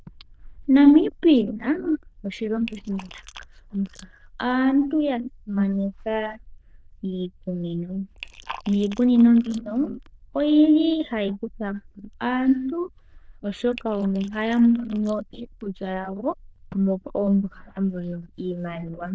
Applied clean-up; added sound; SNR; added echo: neural diffusion model UNIVERSE++.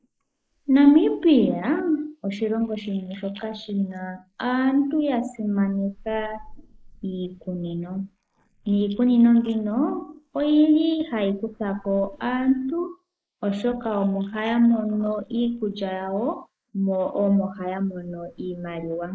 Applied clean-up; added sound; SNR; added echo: neural mask model Resemble Enhance denoiser.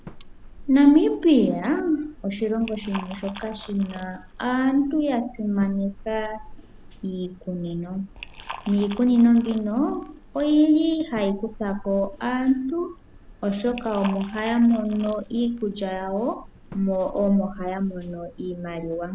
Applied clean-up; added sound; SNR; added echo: none; Liquid; 18 dB; none.